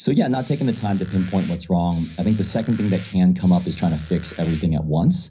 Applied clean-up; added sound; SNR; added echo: none; Squeak; 19 dB; reverberation time 0.5 s.